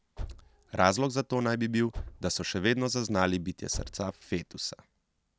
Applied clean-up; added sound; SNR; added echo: none; Car; 15 dB; none.